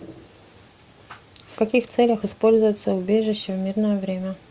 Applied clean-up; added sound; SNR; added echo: none; none; none; none.